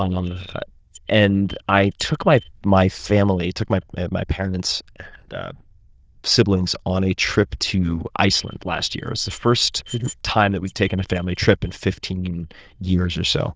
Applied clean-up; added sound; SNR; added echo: neural diffusion model UNIVERSE++.